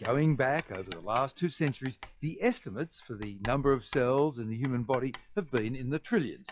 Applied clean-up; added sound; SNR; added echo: classical method log-MMSE.